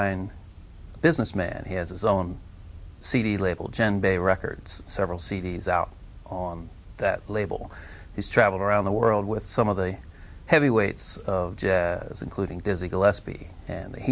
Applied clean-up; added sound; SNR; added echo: none; none; none; none.